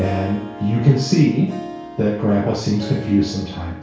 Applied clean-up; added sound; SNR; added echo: none; Harp; 14 dB; reverberation time 0.6 s.